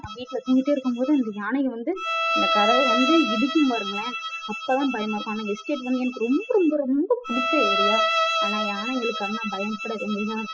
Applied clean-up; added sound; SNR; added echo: classical method spectral subtraction.